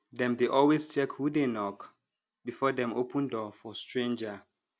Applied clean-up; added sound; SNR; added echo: none; none; none; none.